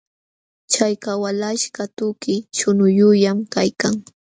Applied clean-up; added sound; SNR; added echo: none; none; none; none.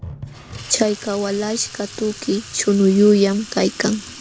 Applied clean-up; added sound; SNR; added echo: none; Sink (filling or washing) / Water tap, faucet; 16 dB; none.